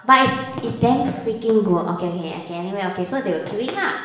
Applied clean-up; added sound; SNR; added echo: none; none; none; reverberation time 0.9 s.